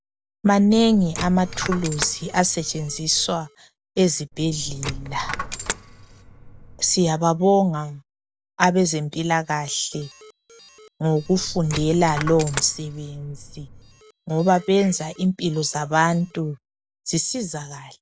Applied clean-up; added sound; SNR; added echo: none; Coin (dropping) + Alarm; 12 dB; none.